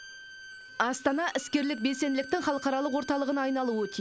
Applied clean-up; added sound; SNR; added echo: none; Bowed string instrument; 16 dB; none.